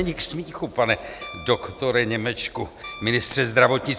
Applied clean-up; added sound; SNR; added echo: none; Guitar; 18 dB; none.